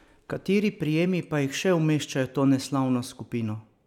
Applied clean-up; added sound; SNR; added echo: none; none; none; none.